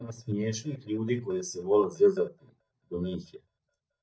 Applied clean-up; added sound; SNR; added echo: neural mask model DeepFilterNet 3.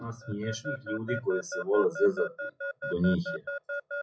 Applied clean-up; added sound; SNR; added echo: classical method WPE with log-MMSE.